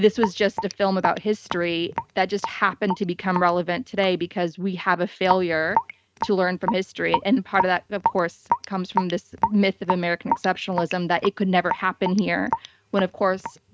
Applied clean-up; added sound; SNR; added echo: neural mask model RNNoise.